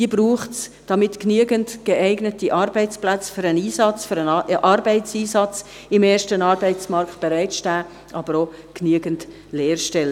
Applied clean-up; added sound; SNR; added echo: none; none; none; none.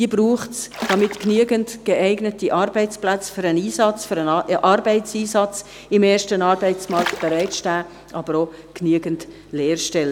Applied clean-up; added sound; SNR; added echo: none; Water / Splash, splatter; 10 dB; none.